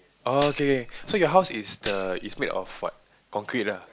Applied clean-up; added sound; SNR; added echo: none; Tambourine; 13 dB; none.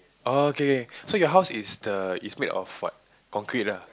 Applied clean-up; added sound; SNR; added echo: none; none; none; none.